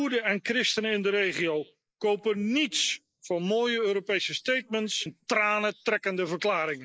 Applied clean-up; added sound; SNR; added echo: neural mask model Resemble Enhance denoiser.